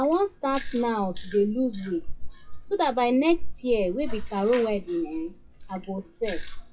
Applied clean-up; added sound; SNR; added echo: classical method WPE with log-MMSE.